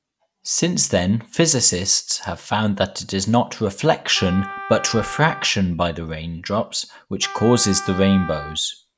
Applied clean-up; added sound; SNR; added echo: none; Wind instrument, woodwind instrument; 13 dB; none.